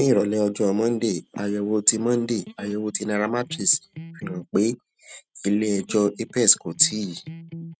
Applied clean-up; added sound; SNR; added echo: neural mask model RNNoise.